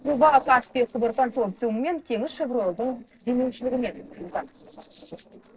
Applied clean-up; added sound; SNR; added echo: neural separator model SepFormer DNS4.